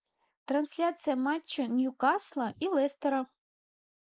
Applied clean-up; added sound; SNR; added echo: neural mask model Resemble Enhance denoiser.